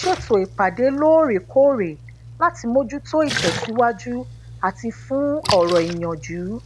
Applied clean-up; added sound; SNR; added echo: none; Splash, splatter; 12 dB; none.